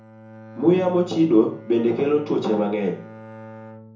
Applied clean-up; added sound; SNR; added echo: none; Bowed string instrument; 19 dB; reverberation time 0.7 s.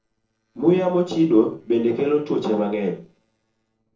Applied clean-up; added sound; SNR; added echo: neural separator model SepFormer DNS4.